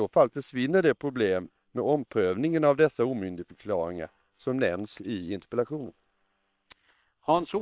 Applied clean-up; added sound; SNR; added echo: neural separator model SepFormer WHAM!.